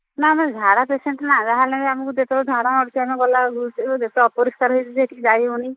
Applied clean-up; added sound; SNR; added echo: neural mask model Resemble Enhance denoiser.